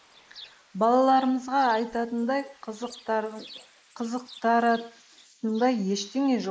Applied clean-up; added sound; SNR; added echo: neural mask model Resemble Enhance denoiser.